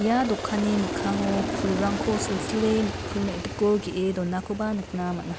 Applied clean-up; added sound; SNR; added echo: none; Aircraft; 6 dB; none.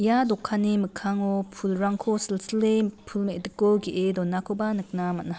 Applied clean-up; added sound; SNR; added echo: none; none; none; none.